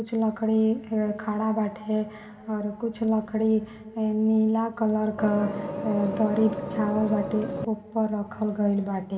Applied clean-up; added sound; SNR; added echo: none; Vehicle; 6 dB; reverberation time 2.3 s.